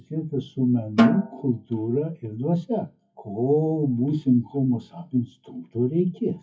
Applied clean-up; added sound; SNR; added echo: classical method WPE with log-MMSE.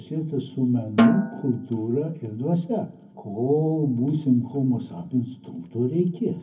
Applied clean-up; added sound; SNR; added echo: none; Snare drum; 0 dB; reverberation time 0.3 s.